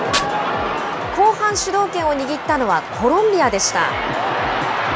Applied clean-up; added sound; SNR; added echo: none; Fire; 17 dB; none.